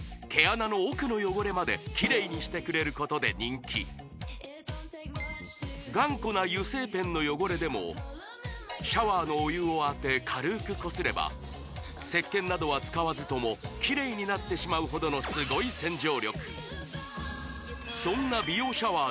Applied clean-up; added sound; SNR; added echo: none; Snare drum; 7 dB; none.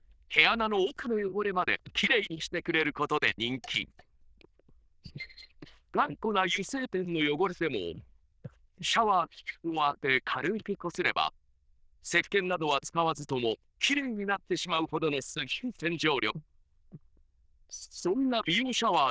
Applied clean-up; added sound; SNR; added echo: neural diffusion model UNIVERSE++.